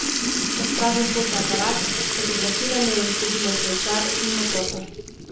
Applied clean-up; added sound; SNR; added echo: none; Sink (filling or washing) / Liquid; -3 dB; reverberation time 0.6 s.